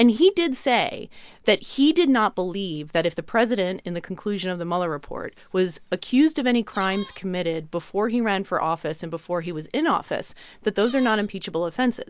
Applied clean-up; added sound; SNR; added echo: none; Squeak; 19 dB; none.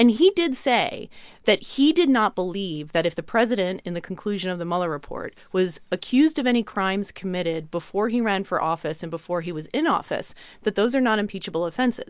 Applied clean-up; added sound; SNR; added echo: none; none; none; none.